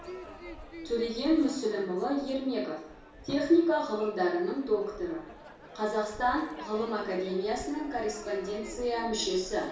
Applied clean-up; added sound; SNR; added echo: none; Crowd / Fireworks; 15 dB; reverberation time 0.6 s.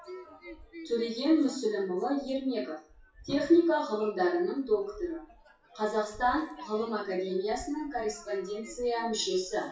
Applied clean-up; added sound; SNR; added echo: classical method WPE with log-MMSE.